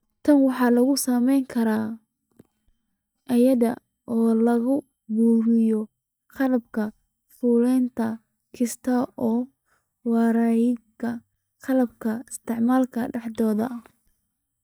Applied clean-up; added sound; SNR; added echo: neural mask model DeepFilterNet 3.